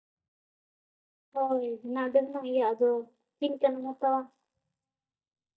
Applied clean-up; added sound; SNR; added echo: neural mask model DeepFilterNet 3.